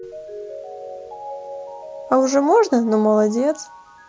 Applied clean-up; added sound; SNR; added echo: none; Mallet percussion; 15 dB; none.